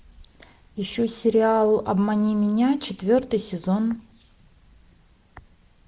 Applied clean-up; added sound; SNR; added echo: none; none; none; none.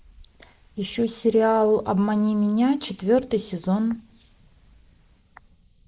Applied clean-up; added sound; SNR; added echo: neural mask model Resemble Enhance denoiser.